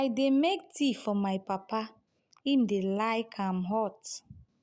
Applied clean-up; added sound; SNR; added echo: none; none; none; none.